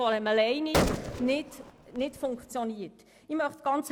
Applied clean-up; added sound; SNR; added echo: none; Gunshot, gunfire; 3 dB; none.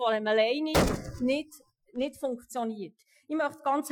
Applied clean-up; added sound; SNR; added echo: classical method Wiener filter.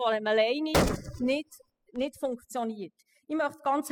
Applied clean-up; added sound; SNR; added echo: classical method spectral subtraction.